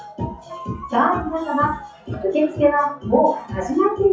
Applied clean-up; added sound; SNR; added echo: classical method WPE with log-MMSE.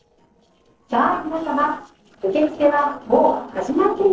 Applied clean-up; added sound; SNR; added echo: neural separator model SepFormer DNS4.